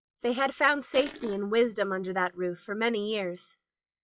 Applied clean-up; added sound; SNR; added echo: classical method log-MMSE.